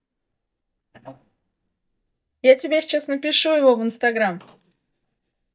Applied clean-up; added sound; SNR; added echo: neural mask model DeepFilterNet 3.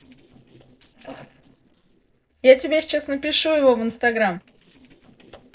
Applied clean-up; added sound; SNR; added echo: neural separator model SepFormer DNS4.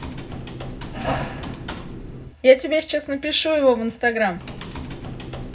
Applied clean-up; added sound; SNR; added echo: none; Typing; 12 dB; reverberation time 0.4 s.